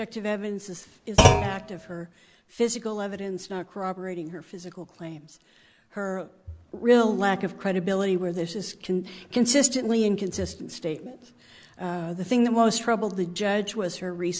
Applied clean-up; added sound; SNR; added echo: none; Thump, thud; -3 dB; none.